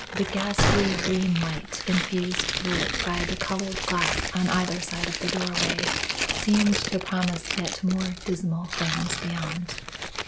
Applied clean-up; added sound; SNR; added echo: none; Tearing + Gunshot, gunfire; 1 dB; none.